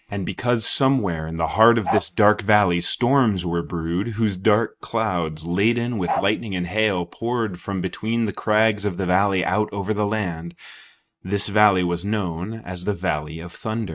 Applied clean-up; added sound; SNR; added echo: neural mask model RNNoise.